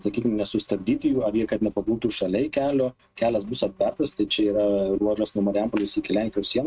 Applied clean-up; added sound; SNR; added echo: neural mask model RNNoise.